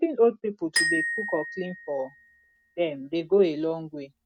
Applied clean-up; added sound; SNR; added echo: none; Glockenspiel; 6 dB; none.